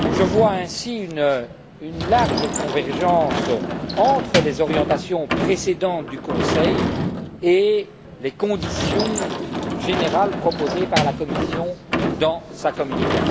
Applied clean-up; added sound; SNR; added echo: none; Sliding door / Slam; 2 dB; none.